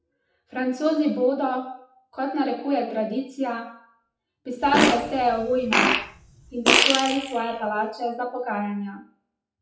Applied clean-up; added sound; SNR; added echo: classical method WPE with log-MMSE.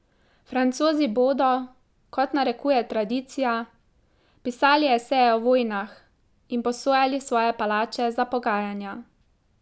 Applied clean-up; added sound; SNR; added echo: none; none; none; none.